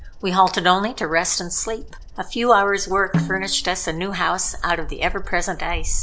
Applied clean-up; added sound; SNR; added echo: none; Snare drum + Bird vocalization, bird call, bird song; 7 dB; none.